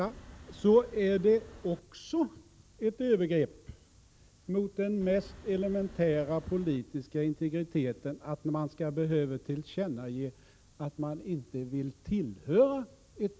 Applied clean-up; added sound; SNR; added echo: none; Wind; 19 dB; none.